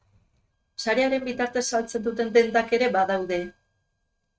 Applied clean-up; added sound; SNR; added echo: neural mask model RNNoise.